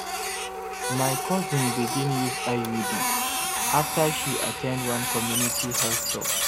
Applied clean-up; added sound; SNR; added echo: none; Printer; -1 dB; none.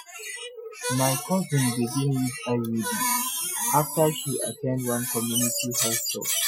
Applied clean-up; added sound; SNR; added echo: classical method Wiener filter.